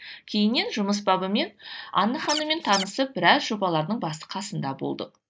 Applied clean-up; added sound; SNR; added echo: neural mask model Resemble Enhance denoiser.